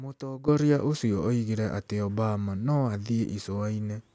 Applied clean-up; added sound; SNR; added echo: none; none; none; none.